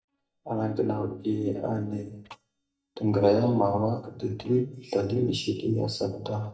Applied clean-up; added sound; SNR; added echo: neural mask model DeepFilterNet 3.